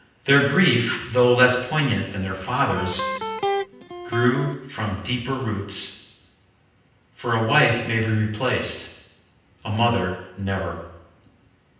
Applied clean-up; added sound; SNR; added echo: none; Electric guitar; 4 dB; reverberation time 0.9 s.